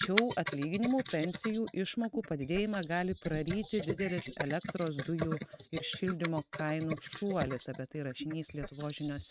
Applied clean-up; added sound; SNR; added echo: neural mask model RNNoise.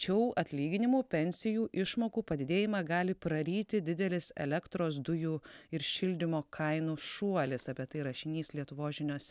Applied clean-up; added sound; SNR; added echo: none; none; none; none.